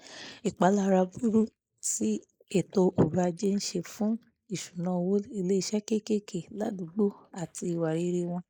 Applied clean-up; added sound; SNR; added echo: neural mask model Resemble Enhance denoiser.